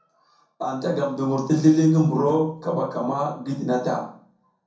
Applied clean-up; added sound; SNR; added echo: none; none; none; reverberation time 0.6 s.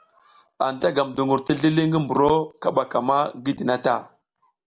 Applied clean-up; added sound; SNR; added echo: none; none; none; none.